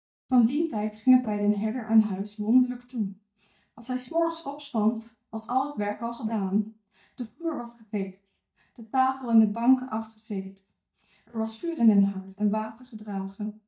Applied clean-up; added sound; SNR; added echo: neural mask model DeepFilterNet 3.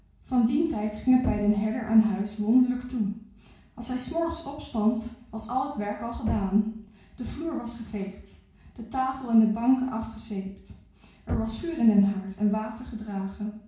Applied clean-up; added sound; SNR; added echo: none; Knock; 15 dB; reverberation time 0.6 s.